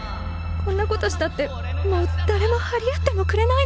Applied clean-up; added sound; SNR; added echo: none; none; none; none.